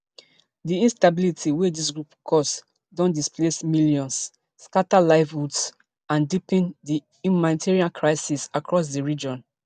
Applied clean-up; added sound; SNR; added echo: none; none; none; none.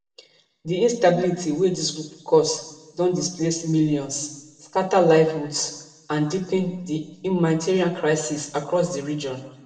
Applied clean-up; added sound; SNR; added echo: none; none; none; reverberation time 0.8 s.